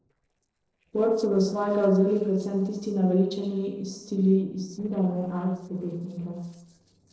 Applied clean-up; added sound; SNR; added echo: neural separator model SepFormer DNS4.